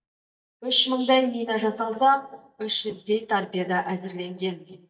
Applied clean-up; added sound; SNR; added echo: neural mask model DeepFilterNet 3.